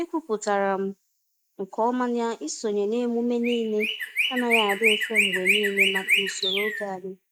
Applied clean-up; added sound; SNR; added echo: neural mask model Resemble Enhance denoiser.